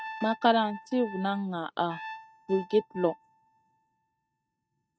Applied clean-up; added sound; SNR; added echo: neural mask model RNNoise.